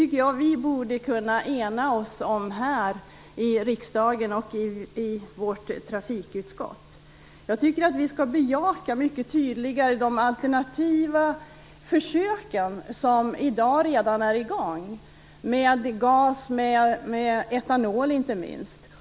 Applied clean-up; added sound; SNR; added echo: none; none; none; none.